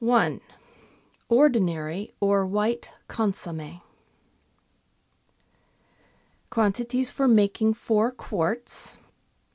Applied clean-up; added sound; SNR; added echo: none; none; none; none.